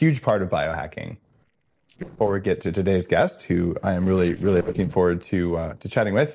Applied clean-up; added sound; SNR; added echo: neural separator model SepFormer DNS4.